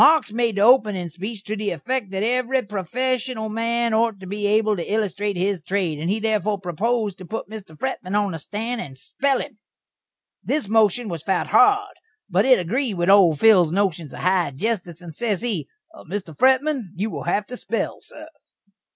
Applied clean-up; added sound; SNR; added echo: none; none; none; none.